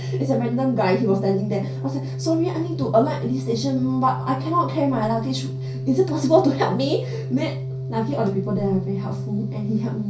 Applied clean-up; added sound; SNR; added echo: none; Organ; 6 dB; reverberation time 0.5 s.